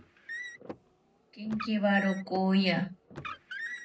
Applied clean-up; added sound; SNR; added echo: none; Car; 12 dB; reverberation time 0.3 s.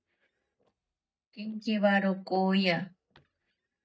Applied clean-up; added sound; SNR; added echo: neural mask model DeepFilterNet 3.